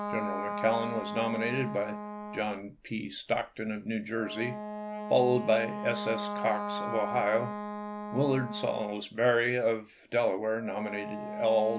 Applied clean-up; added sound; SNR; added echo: none; Wind instrument, woodwind instrument; 7 dB; none.